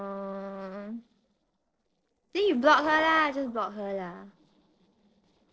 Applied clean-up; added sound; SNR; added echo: neural separator model SepFormer DNS4.